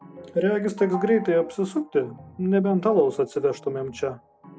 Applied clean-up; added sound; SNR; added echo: none; Organ; 18 dB; none.